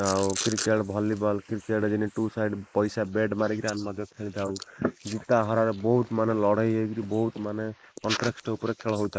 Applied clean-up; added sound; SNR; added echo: neural mask model Resemble Enhance denoiser.